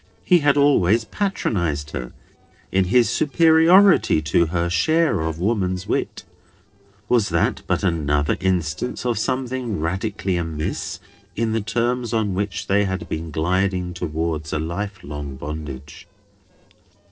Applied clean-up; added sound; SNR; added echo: neural separator model SepFormer DNS4.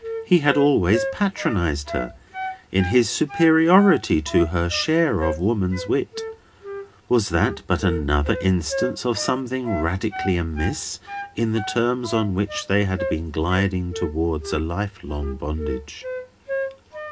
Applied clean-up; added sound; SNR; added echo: none; Wind instrument, woodwind instrument; 11 dB; reverberation time 0.3 s.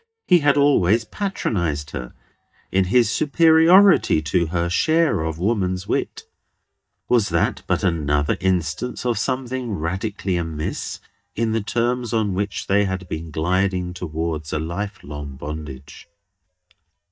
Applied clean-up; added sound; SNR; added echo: neural mask model DeepFilterNet 3.